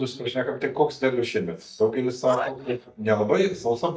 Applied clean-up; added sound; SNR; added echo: neural mask model DeepFilterNet 3.